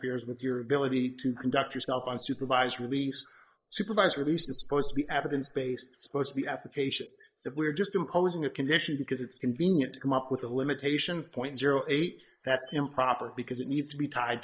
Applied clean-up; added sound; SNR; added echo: neural mask model Resemble Enhance denoiser.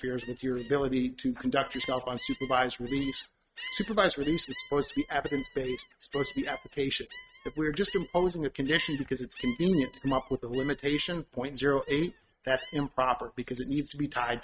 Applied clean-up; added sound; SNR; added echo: neural mask model RNNoise.